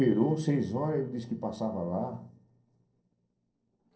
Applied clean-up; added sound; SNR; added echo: neural separator model SepFormer DNS4.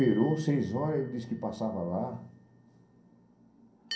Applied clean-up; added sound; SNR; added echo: none; Bell; 18 dB; reverberation time 0.6 s.